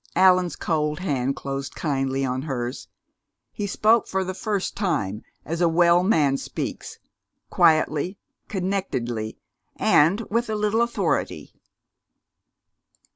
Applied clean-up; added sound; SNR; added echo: none; none; none; none.